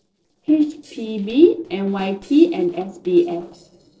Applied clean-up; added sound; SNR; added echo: neural separator model SepFormer DNS4.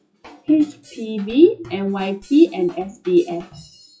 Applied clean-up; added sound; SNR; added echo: classical method WPE with log-MMSE.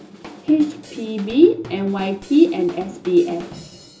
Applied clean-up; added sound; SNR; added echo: none; Drum / Drum kit; 19 dB; reverberation time 0.2 s.